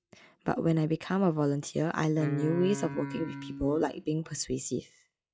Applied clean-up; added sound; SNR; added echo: classical method log-MMSE.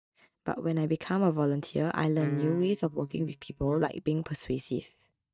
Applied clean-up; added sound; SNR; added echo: neural mask model DeepFilterNet 3.